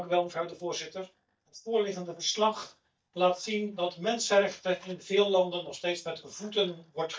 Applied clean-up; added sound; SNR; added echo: neural mask model DeepFilterNet 3.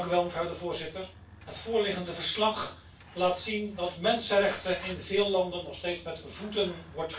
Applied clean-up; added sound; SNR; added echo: none; Truck; 19 dB; reverberation time 0.2 s.